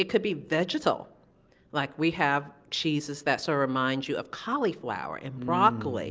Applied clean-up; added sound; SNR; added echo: none; none; none; none.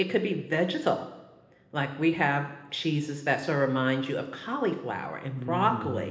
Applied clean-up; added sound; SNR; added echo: none; none; none; reverberation time 1.1 s.